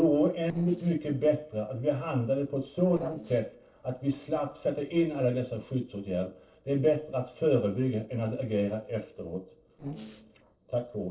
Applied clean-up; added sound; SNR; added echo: neural separator model SepFormer DNS4.